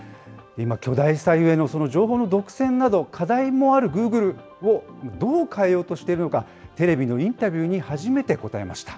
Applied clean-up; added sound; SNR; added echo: none; none; none; none.